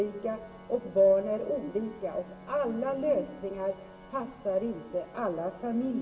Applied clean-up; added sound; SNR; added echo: none; Organ; 19 dB; reverberation time 0.8 s.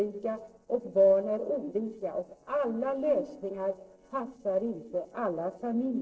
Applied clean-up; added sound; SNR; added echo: neural separator model SepFormer DNS4.